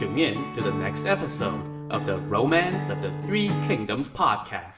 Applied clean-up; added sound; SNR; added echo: none; Acoustic guitar / Strum; 5 dB; reverberation time 0.8 s.